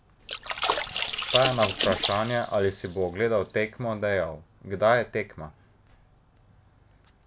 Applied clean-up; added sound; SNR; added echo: none; Splash, splatter; 4 dB; none.